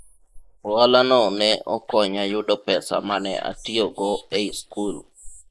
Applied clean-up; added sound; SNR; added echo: neural mask model Resemble Enhance denoiser.